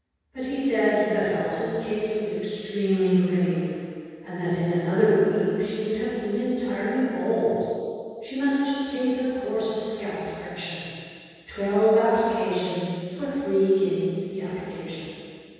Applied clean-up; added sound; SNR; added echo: none; none; none; reverberation time 2.1 s.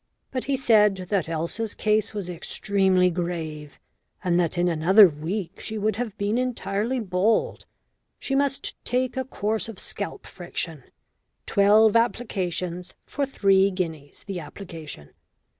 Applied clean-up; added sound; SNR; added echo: none; none; none; none.